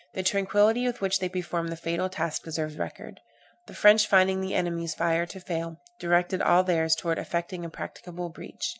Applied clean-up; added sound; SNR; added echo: none; none; none; none.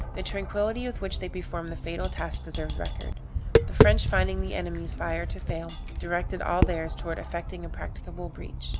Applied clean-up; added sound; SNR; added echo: none; Tap; -4 dB; none.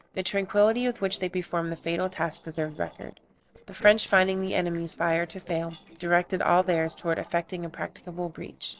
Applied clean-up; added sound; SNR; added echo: neural separator model SepFormer DNS4.